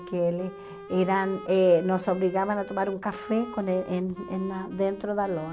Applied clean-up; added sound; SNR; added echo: none; Wind instrument, woodwind instrument; 16 dB; none.